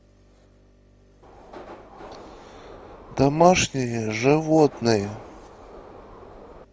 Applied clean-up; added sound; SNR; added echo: none; Subway, metro, underground; 18 dB; none.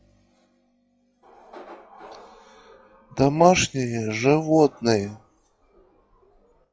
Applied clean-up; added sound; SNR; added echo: classical method log-MMSE.